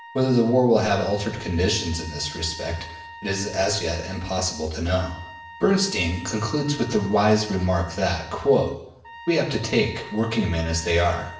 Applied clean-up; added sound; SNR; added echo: none; Trumpet; 18 dB; reverberation time 0.8 s.